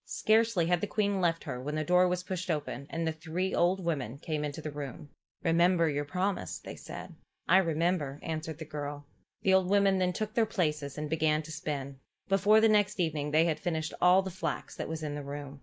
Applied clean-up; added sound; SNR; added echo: neural mask model Resemble Enhance denoiser.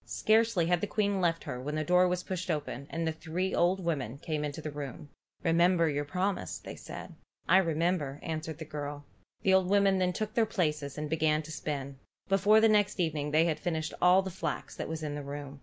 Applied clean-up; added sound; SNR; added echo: none; none; none; none.